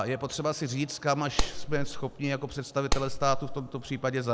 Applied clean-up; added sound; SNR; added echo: none; Clapping; -1 dB; none.